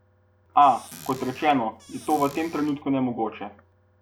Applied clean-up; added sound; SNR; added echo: none; Squeak / Cupboard open or close; 20 dB; none.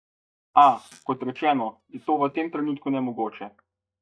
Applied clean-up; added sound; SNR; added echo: neural mask model DeepFilterNet 3.